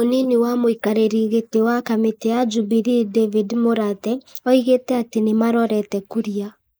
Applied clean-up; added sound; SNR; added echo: neural mask model Resemble Enhance denoiser.